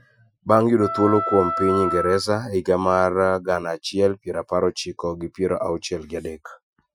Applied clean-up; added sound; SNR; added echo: classical method Wiener filter.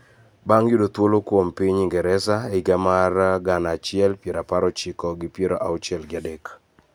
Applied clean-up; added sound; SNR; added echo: none; none; none; none.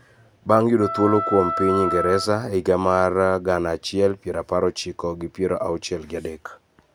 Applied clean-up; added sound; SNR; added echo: none; Wind instrument, woodwind instrument; 5 dB; none.